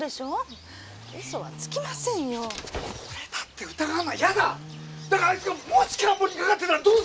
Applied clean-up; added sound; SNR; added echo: none; Livestock, farm animals, working animals; 19 dB; none.